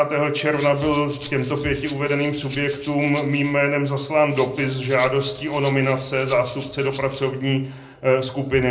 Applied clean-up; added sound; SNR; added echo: none; Rattle (instrument); 14 dB; reverberation time 0.4 s.